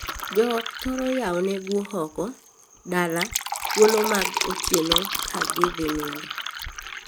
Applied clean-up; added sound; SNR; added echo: none; Fill (with liquid); 3 dB; none.